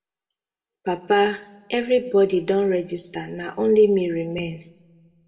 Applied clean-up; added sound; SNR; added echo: none; none; none; reverberation time 0.6 s.